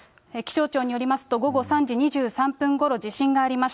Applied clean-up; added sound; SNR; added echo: none; none; none; none.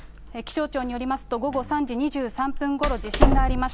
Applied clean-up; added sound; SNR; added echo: none; Door; 0 dB; none.